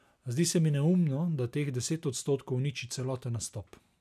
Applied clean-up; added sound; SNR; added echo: none; none; none; none.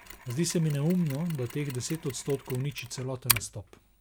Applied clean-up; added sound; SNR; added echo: none; Mechanisms; 7 dB; none.